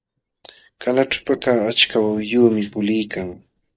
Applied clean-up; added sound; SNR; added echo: neural mask model DeepFilterNet 3.